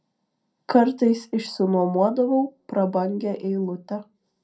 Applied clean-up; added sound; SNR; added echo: none; none; none; reverberation time 0.2 s.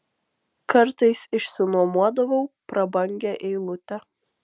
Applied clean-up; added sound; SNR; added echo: none; none; none; none.